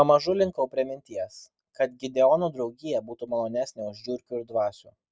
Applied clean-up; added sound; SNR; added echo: none; none; none; none.